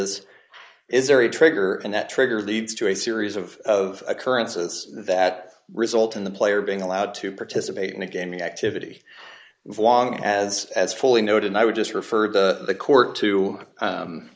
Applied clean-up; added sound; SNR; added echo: neural mask model Resemble Enhance denoiser.